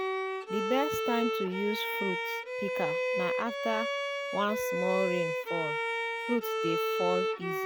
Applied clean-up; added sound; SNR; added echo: none; Bowed string instrument; -2 dB; none.